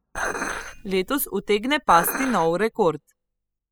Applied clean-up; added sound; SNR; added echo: classical method spectral subtraction.